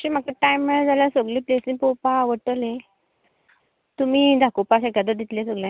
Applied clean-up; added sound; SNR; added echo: none; none; none; none.